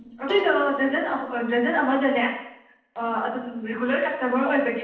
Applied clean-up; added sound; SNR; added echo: neural separator model SepFormer DNS4.